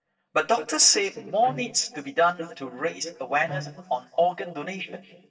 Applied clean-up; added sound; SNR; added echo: neural mask model DeepFilterNet 3.